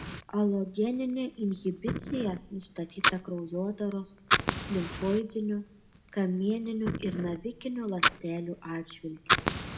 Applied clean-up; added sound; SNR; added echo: none; Fire; 1 dB; reverberation time 0.6 s.